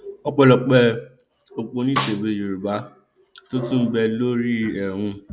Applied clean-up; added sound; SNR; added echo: none; Snare drum; 6 dB; none.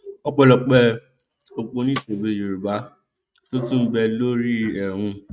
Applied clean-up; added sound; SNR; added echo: neural mask model RNNoise.